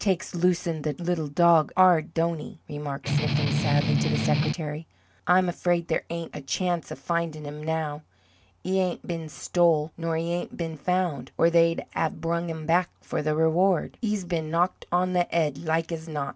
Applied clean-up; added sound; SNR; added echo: none; Strum; -2 dB; none.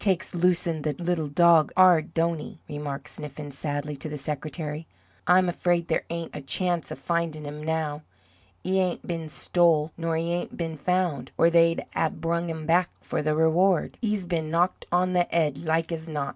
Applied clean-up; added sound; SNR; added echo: none; none; none; none.